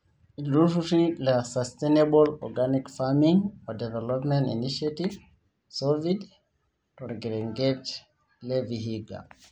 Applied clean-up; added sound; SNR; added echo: none; none; none; none.